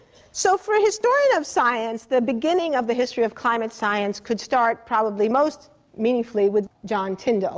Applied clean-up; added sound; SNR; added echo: none; none; none; none.